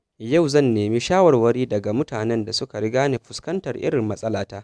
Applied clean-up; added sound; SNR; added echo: none; none; none; none.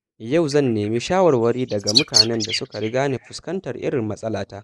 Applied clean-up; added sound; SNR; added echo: neural mask model Resemble Enhance denoiser.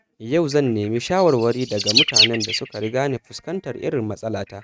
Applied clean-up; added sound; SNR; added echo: neural mask model RNNoise.